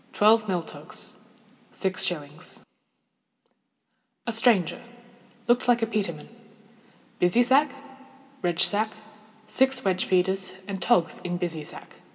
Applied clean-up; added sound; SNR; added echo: none; none; none; none.